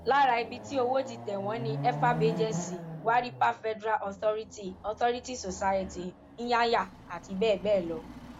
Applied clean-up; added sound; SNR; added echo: none; Chatter / Car passing by / Motorcycle / Traffic noise, roadway noise / Accelerating, revving, vroom; 10 dB; none.